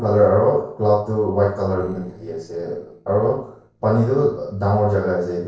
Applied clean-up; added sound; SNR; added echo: neural separator model SepFormer DNS4.